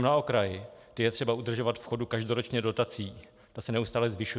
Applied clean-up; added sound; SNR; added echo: none; none; none; none.